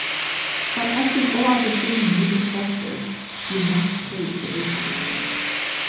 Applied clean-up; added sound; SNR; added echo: none; Tools; 3 dB; reverberation time 1.0 s.